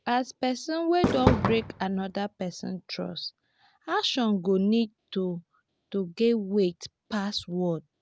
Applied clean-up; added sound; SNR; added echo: none; Fireworks; -1 dB; none.